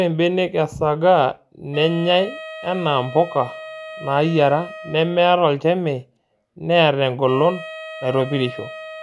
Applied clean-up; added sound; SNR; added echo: none; Wind instrument, woodwind instrument; 16 dB; none.